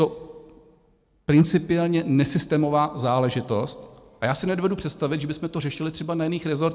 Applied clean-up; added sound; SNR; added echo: none; none; none; none.